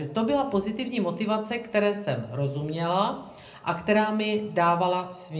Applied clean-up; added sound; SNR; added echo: none; none; none; reverberation time 0.5 s.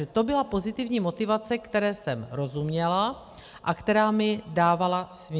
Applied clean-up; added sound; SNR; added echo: none; none; none; none.